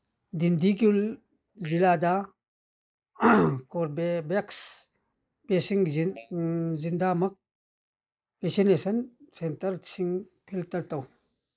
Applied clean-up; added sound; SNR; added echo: neural mask model Resemble Enhance denoiser.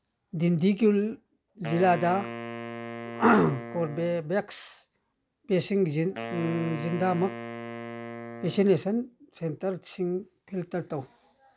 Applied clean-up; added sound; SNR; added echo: none; Wind instrument, woodwind instrument; 11 dB; none.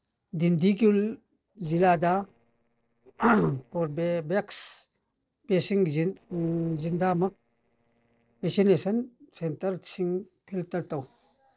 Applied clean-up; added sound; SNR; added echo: neural separator model SepFormer DNS4.